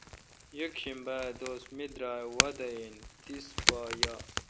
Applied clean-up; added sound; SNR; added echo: none; Crack / Crackle; -4 dB; none.